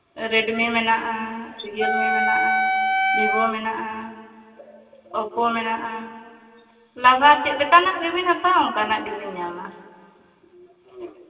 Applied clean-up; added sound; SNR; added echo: none; Wind instrument, woodwind instrument; -2 dB; reverberation time 2.6 s.